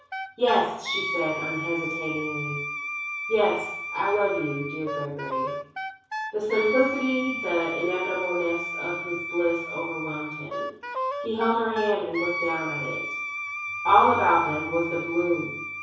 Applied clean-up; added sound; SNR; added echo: none; Wind instrument, woodwind instrument; 6 dB; reverberation time 0.7 s.